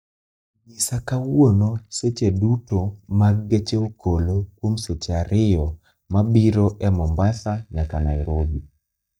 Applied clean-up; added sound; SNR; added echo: neural mask model DeepFilterNet 3.